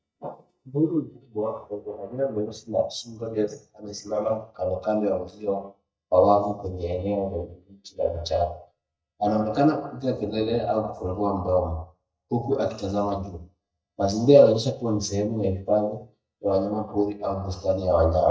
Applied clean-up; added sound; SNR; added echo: neural mask model DeepFilterNet 3.